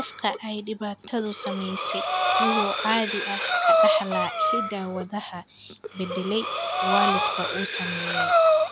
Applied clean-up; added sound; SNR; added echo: none; Breathing; -5 dB; none.